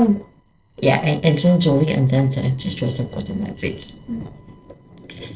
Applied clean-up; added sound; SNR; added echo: neural separator model SepFormer DNS4.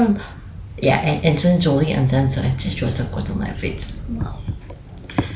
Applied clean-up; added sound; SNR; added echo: none; none; none; none.